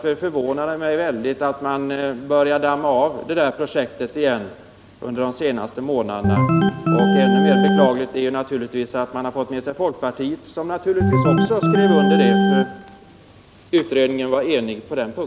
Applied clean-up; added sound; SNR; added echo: none; Organ; -3 dB; none.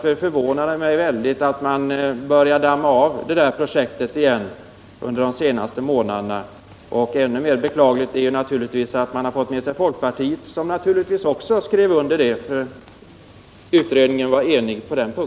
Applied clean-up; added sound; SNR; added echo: none; none; none; none.